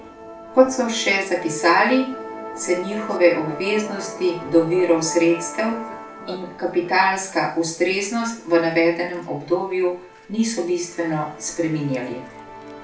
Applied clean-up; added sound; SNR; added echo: none; Musical instrument; 14 dB; reverberation time 0.3 s.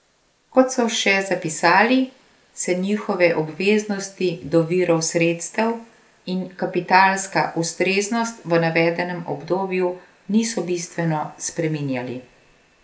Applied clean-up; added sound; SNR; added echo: none; none; none; none.